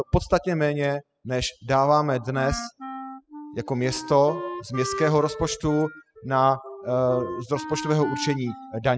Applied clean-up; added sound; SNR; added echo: classical method spectral subtraction.